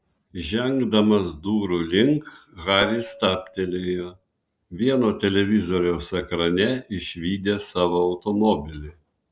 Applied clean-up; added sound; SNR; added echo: neural separator model SepFormer DNS4.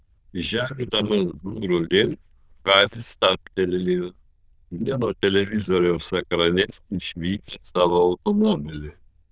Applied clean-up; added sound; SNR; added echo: neural diffusion model UNIVERSE++.